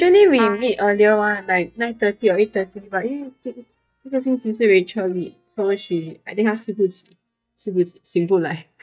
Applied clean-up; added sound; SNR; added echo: neural mask model DeepFilterNet 3.